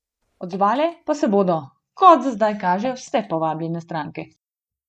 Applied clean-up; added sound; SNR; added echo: neural mask model DeepFilterNet 3.